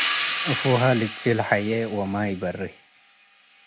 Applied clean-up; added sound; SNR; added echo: none; Hi-hat; 4 dB; none.